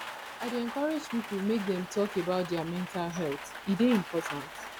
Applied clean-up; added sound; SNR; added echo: none; Rain; 10 dB; none.